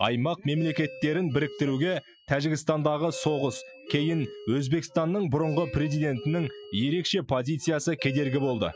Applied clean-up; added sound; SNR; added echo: classical method Wiener filter.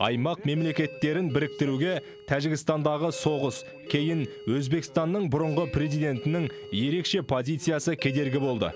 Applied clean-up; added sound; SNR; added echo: none; Doorbell; 16 dB; none.